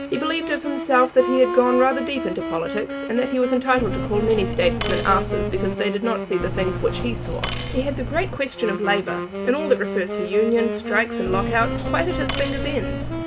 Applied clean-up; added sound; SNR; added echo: none; Cutlery, silverware + Wind instrument, woodwind instrument; 3 dB; none.